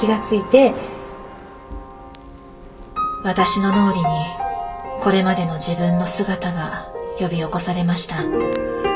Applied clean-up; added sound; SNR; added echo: none; Crackle; 20 dB; reverberation time 0.2 s.